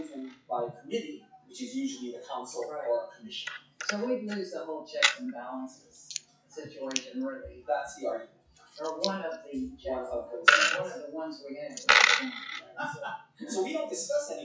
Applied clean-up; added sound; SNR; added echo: classical method WPE with log-MMSE.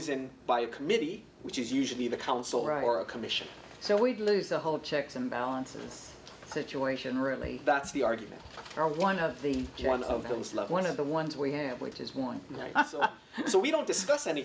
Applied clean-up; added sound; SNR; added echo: none; none; none; none.